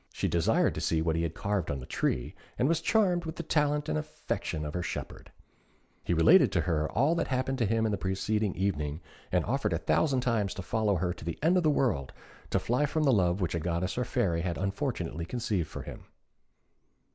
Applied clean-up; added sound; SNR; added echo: none; none; none; none.